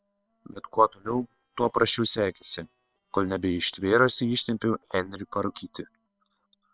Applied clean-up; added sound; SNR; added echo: neural separator model SepFormer WHAM!.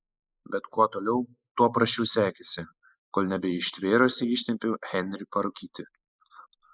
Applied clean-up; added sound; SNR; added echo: neural mask model Resemble Enhance denoiser.